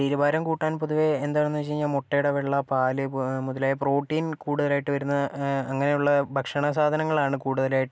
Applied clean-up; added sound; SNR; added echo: none; none; none; none.